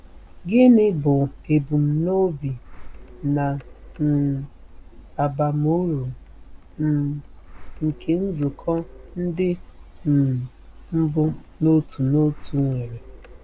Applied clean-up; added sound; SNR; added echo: none; Printer; 18 dB; none.